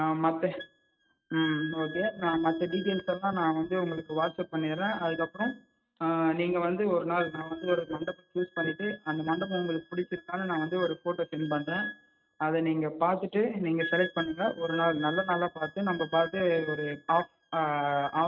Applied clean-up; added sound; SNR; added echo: neural mask model RNNoise.